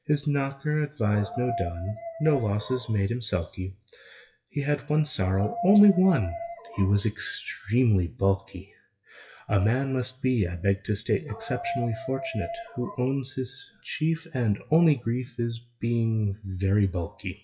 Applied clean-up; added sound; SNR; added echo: classical method WPE with log-MMSE.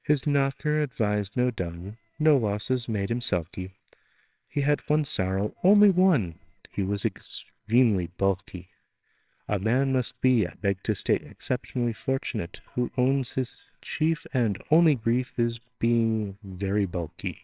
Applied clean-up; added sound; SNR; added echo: neural separator model SepFormer WHAMR!.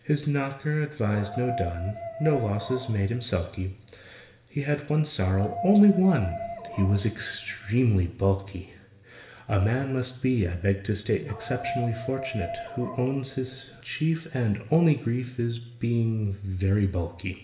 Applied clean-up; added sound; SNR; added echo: none; Dog; 12 dB; reverberation time 0.9 s.